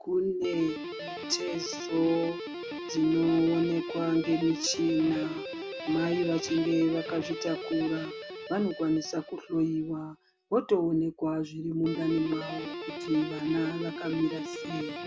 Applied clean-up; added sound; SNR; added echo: none; Guitar; 9 dB; none.